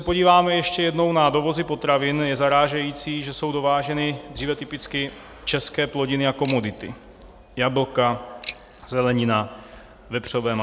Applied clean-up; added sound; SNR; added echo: none; Bicycle bell; -4 dB; none.